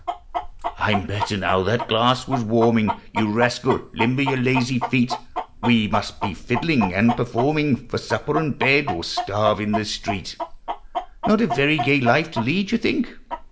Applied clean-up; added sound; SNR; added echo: none; Chicken, rooster; 8 dB; reverberation time 0.5 s.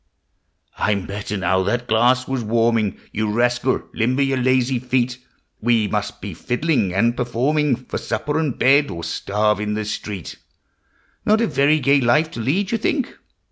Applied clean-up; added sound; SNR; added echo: none; none; none; none.